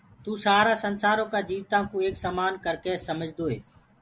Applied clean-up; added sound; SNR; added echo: none; none; none; none.